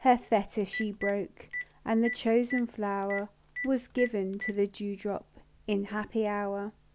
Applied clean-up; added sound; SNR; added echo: none; Telephone; 13 dB; none.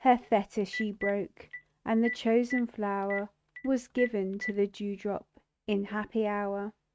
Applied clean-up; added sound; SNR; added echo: neural mask model RNNoise.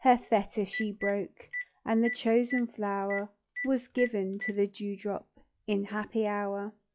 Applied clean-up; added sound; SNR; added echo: classical method log-MMSE.